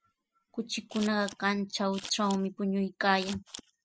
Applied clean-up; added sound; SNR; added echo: classical method spectral subtraction.